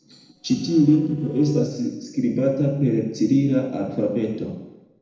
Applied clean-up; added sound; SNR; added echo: neural separator model SepFormer DNS4.